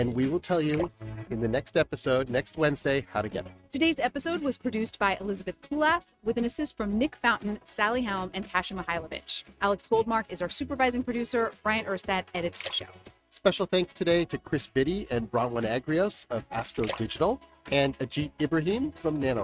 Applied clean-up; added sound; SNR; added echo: neural mask model RNNoise.